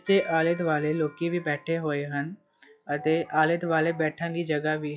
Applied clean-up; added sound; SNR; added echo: classical method log-MMSE.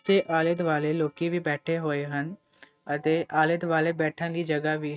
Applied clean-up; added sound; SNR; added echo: neural mask model RNNoise.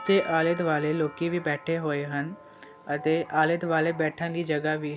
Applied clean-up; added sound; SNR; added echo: none; Doorbell; 18 dB; none.